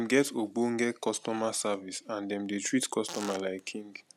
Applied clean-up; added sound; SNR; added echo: none; Fart; 14 dB; none.